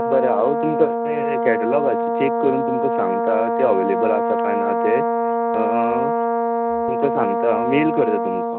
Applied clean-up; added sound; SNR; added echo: none; Brass instrument; -2 dB; none.